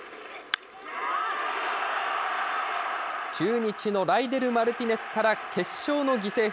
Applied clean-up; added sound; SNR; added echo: none; none; none; none.